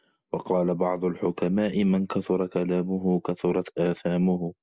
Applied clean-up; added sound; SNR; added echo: none; none; none; none.